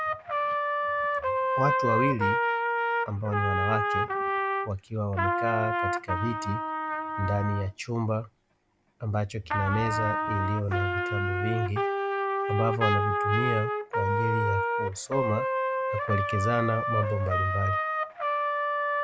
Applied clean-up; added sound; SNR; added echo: none; Trumpet; -2 dB; none.